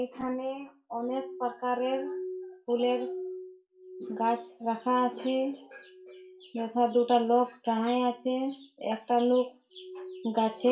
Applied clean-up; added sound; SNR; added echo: none; Glass; 15 dB; reverberation time 0.3 s.